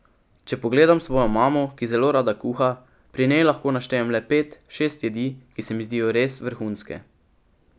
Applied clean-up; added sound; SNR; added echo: none; none; none; none.